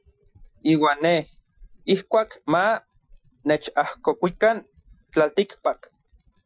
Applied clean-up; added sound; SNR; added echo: classical method Wiener filter.